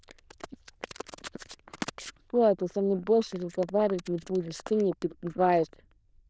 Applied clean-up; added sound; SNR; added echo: neural diffusion model UNIVERSE++.